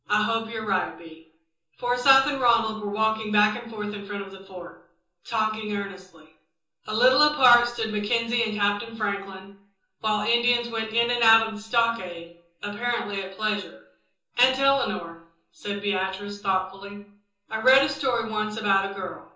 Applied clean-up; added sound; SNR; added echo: none; none; none; reverberation time 0.6 s.